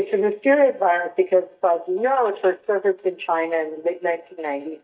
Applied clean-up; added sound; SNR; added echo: neural mask model DeepFilterNet 3.